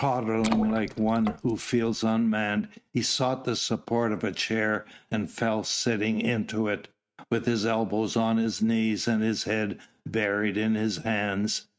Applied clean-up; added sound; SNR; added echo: neural mask model RNNoise.